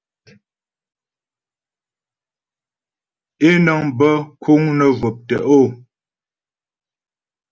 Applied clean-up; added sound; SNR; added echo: none; none; none; none.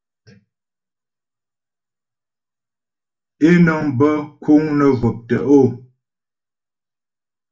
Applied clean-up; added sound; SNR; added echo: none; none; none; reverberation time 0.2 s.